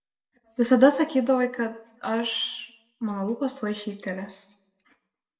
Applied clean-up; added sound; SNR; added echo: none; none; none; reverberation time 0.5 s.